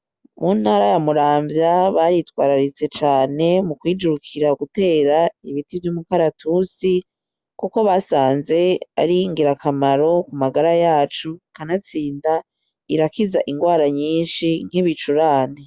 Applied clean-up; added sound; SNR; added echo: none; none; none; none.